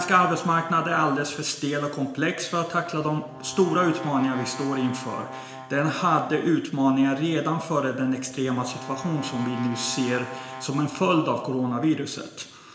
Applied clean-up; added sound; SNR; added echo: none; Brass instrument; 16 dB; reverberation time 1.0 s.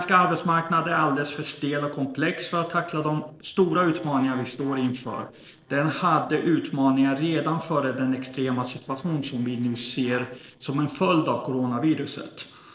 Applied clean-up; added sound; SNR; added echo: neural separator model SepFormer DNS4.